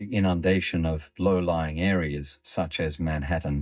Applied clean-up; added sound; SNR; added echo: neural mask model DeepFilterNet 3.